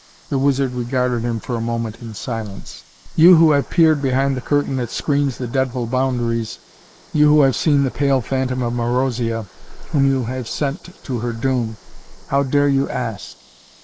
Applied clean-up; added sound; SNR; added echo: neural mask model Resemble Enhance denoiser.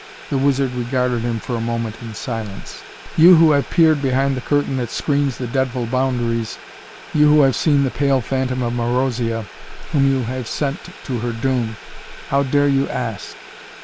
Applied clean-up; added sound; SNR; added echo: none; Boiling; 19 dB; none.